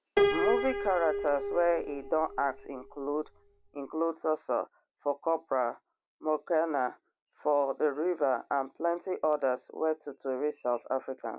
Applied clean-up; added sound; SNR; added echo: none; Piano; 2 dB; none.